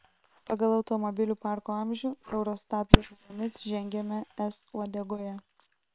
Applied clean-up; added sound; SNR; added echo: neural separator model SepFormer WHAM!.